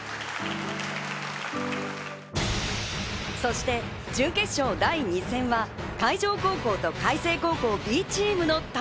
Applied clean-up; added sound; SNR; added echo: none; none; none; none.